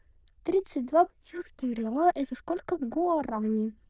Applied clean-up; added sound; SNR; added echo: neural diffusion model UNIVERSE++.